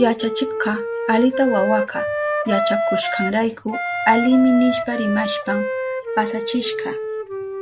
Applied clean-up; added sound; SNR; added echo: none; Wind instrument, woodwind instrument; 3 dB; none.